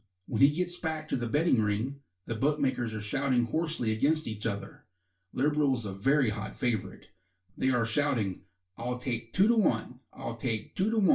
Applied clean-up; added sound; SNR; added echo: none; none; none; reverberation time 0.2 s.